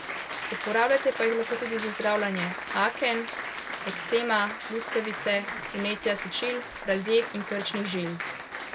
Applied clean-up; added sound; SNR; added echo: none; Applause; 7 dB; none.